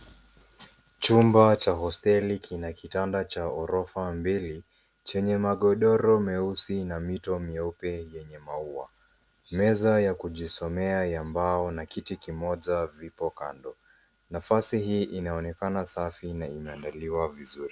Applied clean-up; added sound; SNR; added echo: none; none; none; none.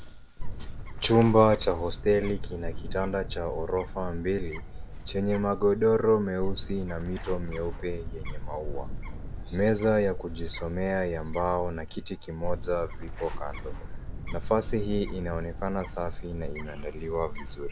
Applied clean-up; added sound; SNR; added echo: none; Bird; 5 dB; none.